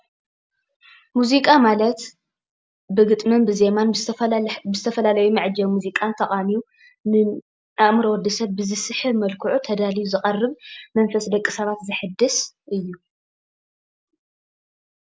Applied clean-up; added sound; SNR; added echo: none; none; none; none.